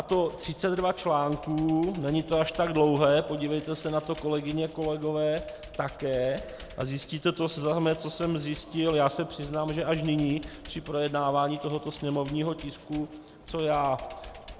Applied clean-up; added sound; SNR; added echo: none; Computer keyboard; 20 dB; none.